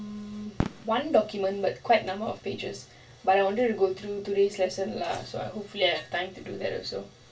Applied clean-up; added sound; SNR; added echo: none; Fireworks; 11 dB; reverberation time 0.2 s.